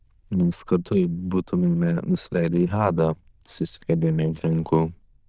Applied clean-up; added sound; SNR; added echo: neural diffusion model UNIVERSE++.